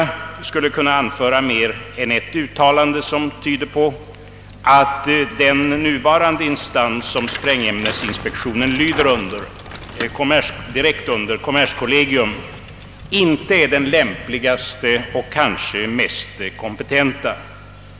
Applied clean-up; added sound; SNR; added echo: none; Bicycle; 17 dB; none.